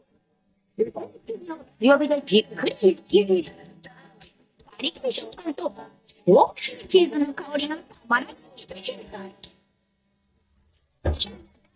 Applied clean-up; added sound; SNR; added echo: neural mask model DeepFilterNet 3.